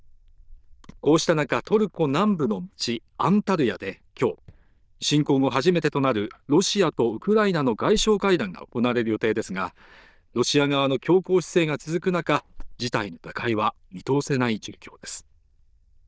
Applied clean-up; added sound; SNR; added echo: neural diffusion model UNIVERSE++.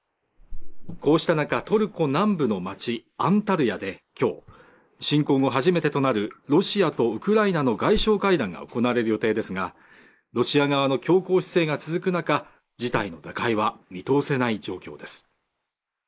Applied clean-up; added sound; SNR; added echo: neural mask model Resemble Enhance denoiser.